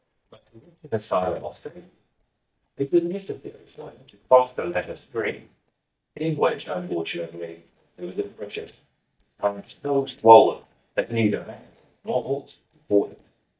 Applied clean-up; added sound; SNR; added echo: neural mask model DeepFilterNet 3.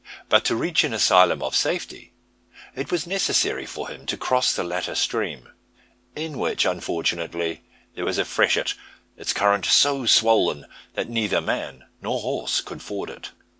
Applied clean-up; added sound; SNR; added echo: none; none; none; none.